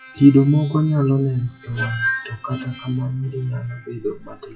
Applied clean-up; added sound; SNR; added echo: classical method WPE with log-MMSE.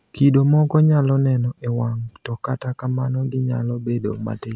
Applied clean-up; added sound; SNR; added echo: none; none; none; none.